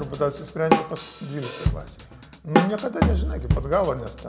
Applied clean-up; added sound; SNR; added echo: none; Drum kit; -2 dB; none.